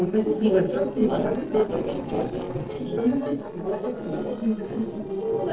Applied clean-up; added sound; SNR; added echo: neural separator model SepFormer DNS4.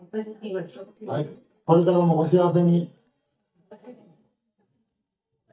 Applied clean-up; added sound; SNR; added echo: neural mask model DeepFilterNet 3.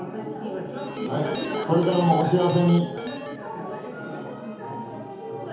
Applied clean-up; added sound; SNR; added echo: none; Alarm; 10 dB; reverberation time 1.0 s.